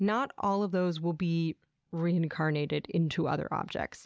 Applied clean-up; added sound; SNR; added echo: none; none; none; none.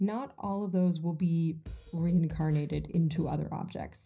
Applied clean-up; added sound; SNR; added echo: none; Drum kit; 15 dB; reverberation time 0.4 s.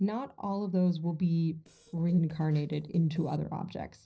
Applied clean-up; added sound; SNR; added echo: neural separator model SepFormer DNS4.